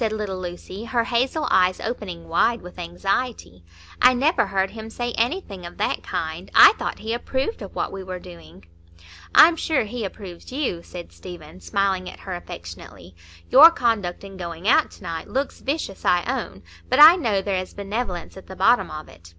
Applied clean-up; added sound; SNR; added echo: none; none; none; none.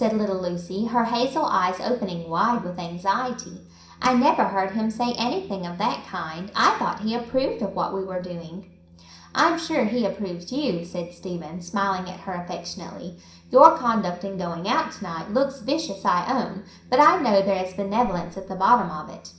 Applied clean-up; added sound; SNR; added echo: none; none; none; reverberation time 0.5 s.